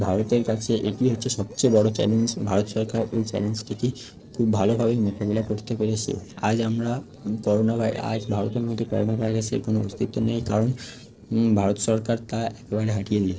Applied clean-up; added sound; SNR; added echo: neural separator model SepFormer DNS4.